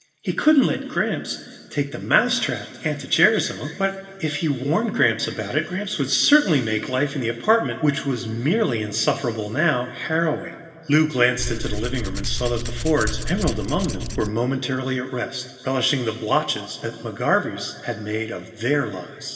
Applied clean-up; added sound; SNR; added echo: none; Tools; 3 dB; reverberation time 2.0 s.